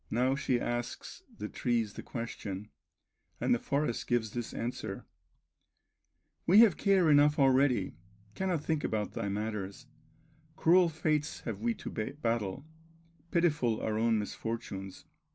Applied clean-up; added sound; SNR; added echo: none; none; none; none.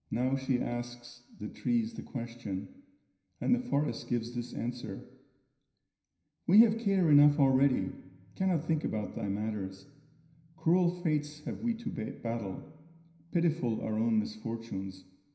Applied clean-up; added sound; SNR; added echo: none; none; none; reverberation time 0.9 s.